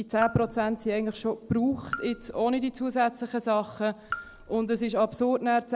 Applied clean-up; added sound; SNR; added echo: none; Raindrop / Drip; 14 dB; none.